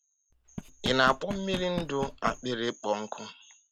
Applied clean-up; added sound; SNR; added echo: none; Knock; 8 dB; none.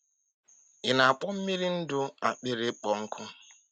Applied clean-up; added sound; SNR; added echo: none; none; none; none.